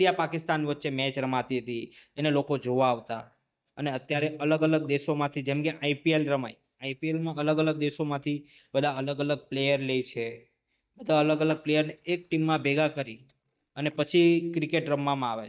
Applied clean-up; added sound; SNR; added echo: neural mask model DeepFilterNet 3.